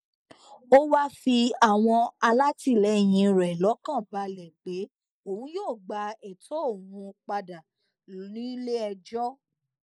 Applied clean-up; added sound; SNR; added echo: neural mask model Resemble Enhance denoiser.